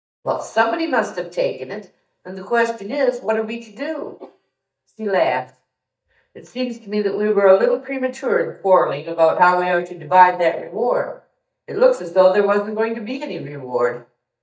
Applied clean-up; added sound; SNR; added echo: neural mask model DeepFilterNet 3.